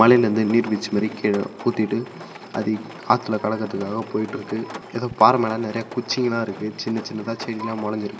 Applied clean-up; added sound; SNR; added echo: none; Rain; 18 dB; reverberation time 2.8 s.